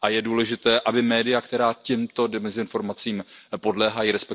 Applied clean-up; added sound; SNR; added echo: none; none; none; none.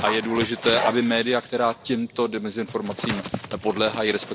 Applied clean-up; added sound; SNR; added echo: none; Dog; 9 dB; none.